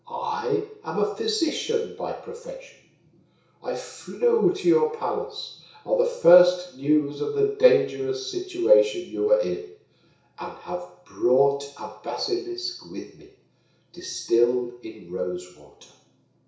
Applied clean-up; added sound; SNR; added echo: none; none; none; reverberation time 0.6 s.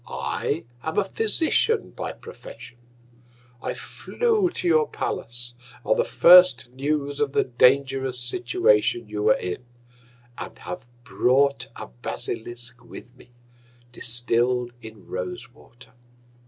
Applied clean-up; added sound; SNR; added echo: none; none; none; none.